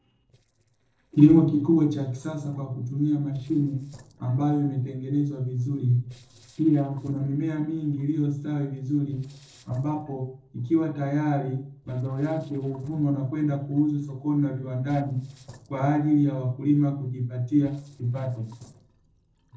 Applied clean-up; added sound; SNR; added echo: neural separator model SepFormer DNS4.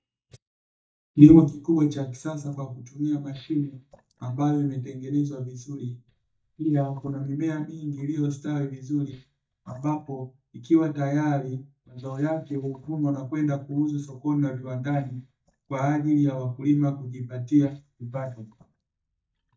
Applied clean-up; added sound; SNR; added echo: neural mask model DeepFilterNet 3.